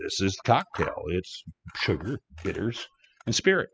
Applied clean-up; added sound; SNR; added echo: classical method spectral subtraction.